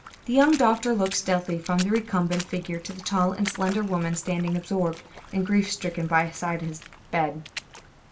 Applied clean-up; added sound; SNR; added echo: none; Water / Splash, splatter; 16 dB; reverberation time 0.2 s.